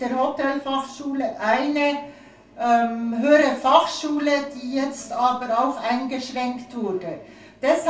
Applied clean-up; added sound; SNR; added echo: none; none; none; reverberation time 0.3 s.